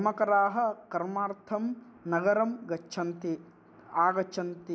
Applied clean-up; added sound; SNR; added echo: none; none; none; none.